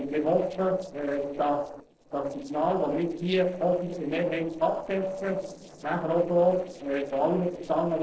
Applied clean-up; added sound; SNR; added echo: neural separator model SepFormer DNS4.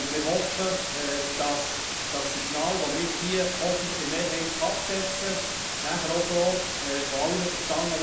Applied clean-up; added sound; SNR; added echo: none; Water; 1 dB; reverberation time 0.8 s.